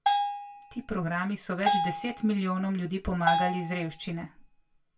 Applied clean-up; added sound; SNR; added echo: none; Bell; 1 dB; reverberation time 0.2 s.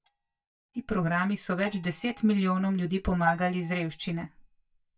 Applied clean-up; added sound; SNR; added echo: neural mask model DeepFilterNet 3.